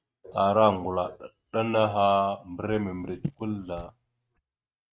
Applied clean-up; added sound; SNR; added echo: neural mask model RNNoise.